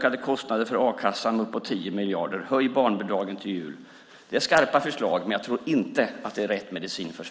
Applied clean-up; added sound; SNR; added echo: none; none; none; none.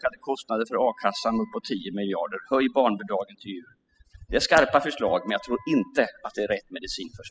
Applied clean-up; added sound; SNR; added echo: classical method spectral subtraction.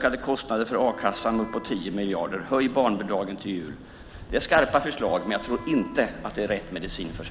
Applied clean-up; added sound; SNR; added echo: none; Wind instrument, woodwind instrument + Waves, surf; 15 dB; none.